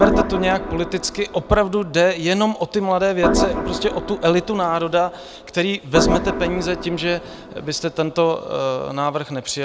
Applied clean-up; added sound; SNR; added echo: none; Organ; 4 dB; none.